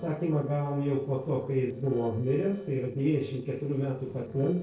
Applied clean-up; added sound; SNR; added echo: neural separator model SepFormer DNS4.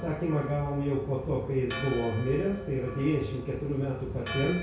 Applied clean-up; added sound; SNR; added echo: none; Church bell; 13 dB; reverberation time 0.6 s.